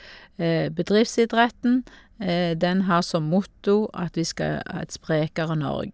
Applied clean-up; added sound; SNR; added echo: none; none; none; none.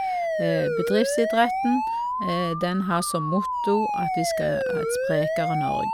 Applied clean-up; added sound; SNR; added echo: none; Siren; 0 dB; none.